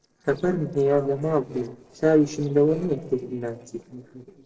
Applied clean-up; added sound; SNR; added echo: neural separator model SepFormer DNS4.